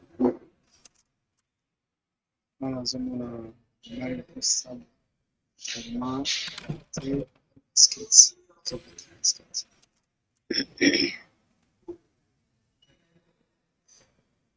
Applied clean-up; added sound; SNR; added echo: neural mask model RNNoise.